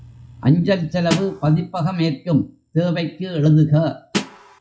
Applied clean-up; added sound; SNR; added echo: classical method log-MMSE.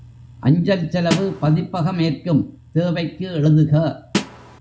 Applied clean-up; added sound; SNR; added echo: none; Snare drum; 5 dB; none.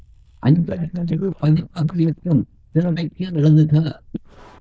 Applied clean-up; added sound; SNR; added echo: neural diffusion model UNIVERSE++.